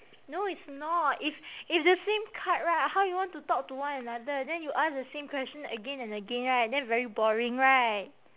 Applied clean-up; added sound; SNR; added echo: none; none; none; none.